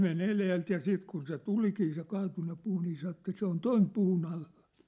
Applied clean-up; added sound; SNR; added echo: none; none; none; none.